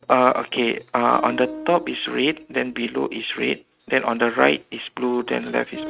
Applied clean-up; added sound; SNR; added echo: neural mask model RNNoise.